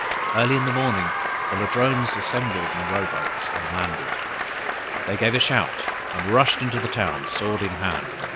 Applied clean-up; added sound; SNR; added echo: none; Applause; 1 dB; none.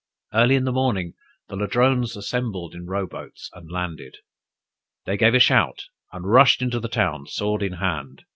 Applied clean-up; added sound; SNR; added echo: none; none; none; none.